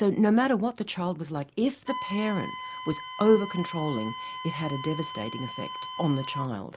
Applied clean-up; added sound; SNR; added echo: none; Wind instrument, woodwind instrument; 11 dB; none.